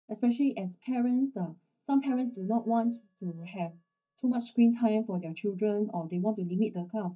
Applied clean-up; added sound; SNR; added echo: neural mask model DeepFilterNet 3.